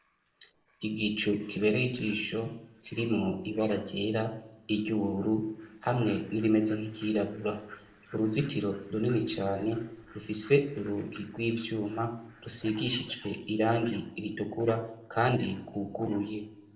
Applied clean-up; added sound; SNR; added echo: neural separator model SepFormer DNS4.